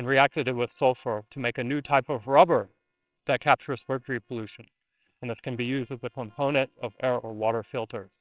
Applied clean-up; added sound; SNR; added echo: neural separator model SepFormer WHAMR!.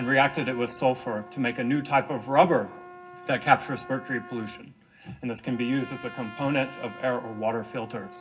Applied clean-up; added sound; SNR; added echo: none; Trumpet; 18 dB; reverberation time 0.4 s.